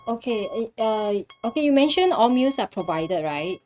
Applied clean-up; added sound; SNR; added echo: neural mask model RNNoise.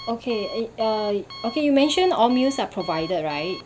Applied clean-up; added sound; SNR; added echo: none; Alarm; 16 dB; none.